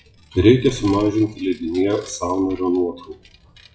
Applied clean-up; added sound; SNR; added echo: classical method WPE with log-MMSE.